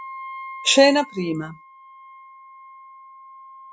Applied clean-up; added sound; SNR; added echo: none; Wind instrument, woodwind instrument; 16 dB; none.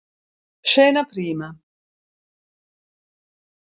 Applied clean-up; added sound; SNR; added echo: none; none; none; none.